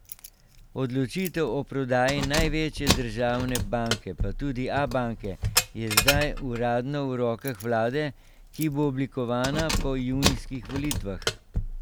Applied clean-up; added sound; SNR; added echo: none; Keys jangling; 3 dB; none.